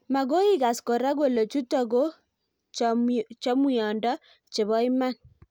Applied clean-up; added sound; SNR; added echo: none; none; none; none.